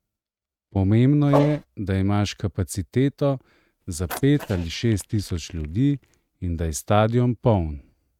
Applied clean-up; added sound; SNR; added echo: neural mask model RNNoise.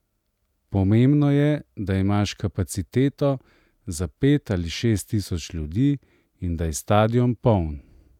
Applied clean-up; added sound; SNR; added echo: none; none; none; none.